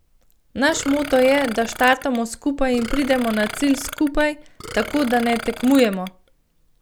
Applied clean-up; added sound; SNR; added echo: none; Burping, eructation; 13 dB; none.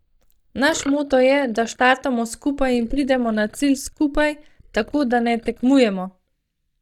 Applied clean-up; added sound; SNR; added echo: neural mask model DeepFilterNet 3.